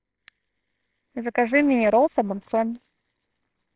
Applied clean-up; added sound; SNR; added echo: neural separator model SepFormer WHAMR!.